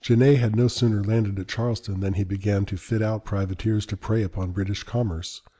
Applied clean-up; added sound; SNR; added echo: none; none; none; none.